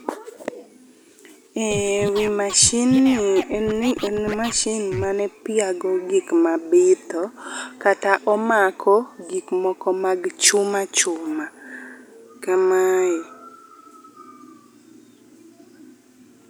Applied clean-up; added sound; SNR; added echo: none; Scratching (performance technique); 11 dB; none.